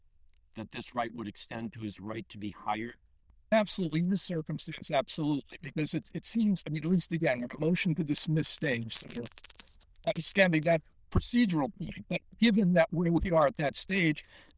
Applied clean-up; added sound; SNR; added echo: neural diffusion model UNIVERSE++.